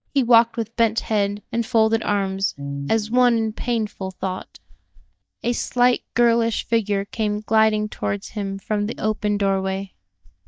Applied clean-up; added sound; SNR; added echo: neural mask model DeepFilterNet 3.